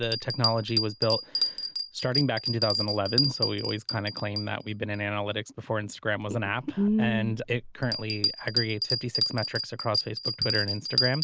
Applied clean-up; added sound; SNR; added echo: none; Bell; 2 dB; none.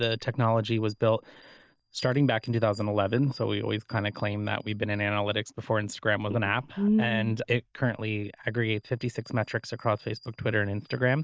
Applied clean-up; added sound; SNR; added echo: neural mask model DeepFilterNet 3.